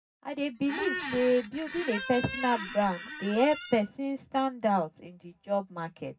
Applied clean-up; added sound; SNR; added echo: none; Squeak; 8 dB; reverberation time 0.3 s.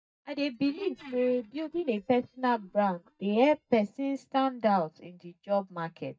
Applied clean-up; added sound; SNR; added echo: neural mask model DeepFilterNet 3.